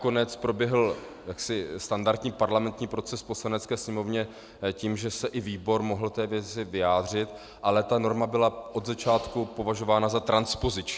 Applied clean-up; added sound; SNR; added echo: none; none; none; none.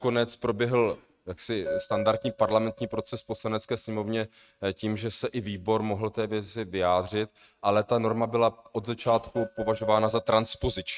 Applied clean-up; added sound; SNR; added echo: neural mask model RNNoise.